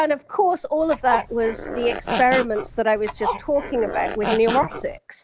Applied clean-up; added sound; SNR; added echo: none; Zipper (clothing); 7 dB; none.